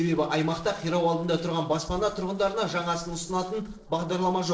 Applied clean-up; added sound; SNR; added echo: neural separator model SepFormer DNS4.